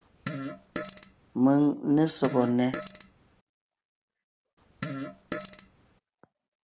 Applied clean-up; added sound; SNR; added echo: none; Fart; 9 dB; none.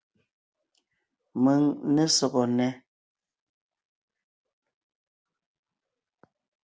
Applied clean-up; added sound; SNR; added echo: none; none; none; none.